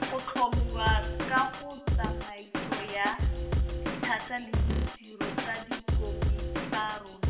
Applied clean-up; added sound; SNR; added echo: none; Drum kit; -4 dB; reverberation time 0.9 s.